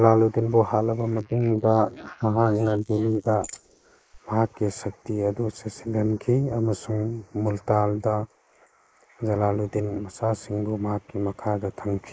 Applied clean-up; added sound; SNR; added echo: neural mask model Resemble Enhance denoiser.